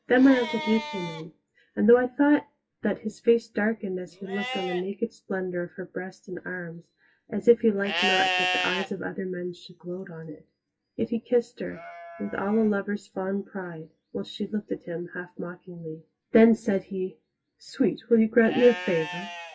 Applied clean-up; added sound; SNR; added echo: classical method WPE with log-MMSE.